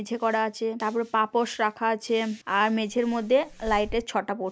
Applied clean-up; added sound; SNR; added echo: none; Fireworks; 15 dB; none.